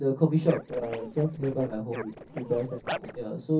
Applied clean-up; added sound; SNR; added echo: neural separator model SepFormer DNS4.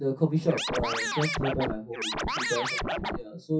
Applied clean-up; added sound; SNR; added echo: classical method WPE with log-MMSE.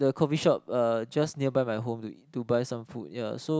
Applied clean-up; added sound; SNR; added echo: none; none; none; none.